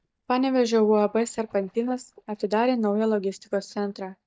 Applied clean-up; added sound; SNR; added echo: neural mask model DeepFilterNet 3.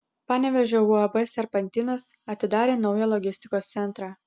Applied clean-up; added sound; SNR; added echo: none; none; none; none.